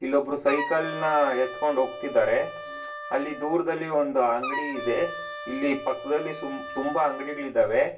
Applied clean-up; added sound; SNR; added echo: none; Wind instrument, woodwind instrument; 10 dB; reverberation time 0.1 s.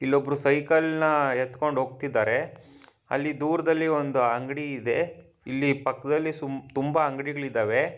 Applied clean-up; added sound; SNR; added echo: none; none; none; none.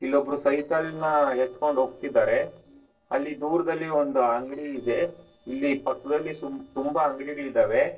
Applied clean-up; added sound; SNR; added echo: neural separator model SepFormer DNS4.